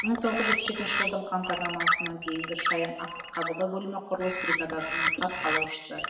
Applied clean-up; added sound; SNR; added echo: none; Bird; 0 dB; reverberation time 1.0 s.